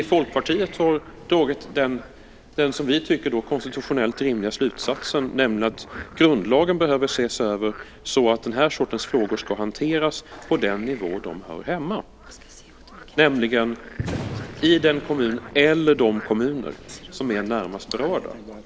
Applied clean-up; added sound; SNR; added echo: none; Thunder + Frog; 17 dB; none.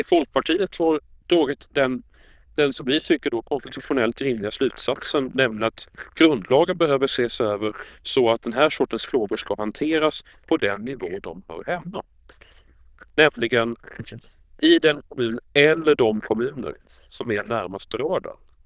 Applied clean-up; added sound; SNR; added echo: neural diffusion model UNIVERSE++.